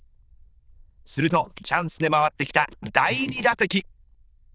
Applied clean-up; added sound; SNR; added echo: neural diffusion model UNIVERSE++.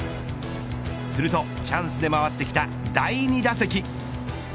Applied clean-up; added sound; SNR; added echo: none; Bowed string instrument; 7 dB; none.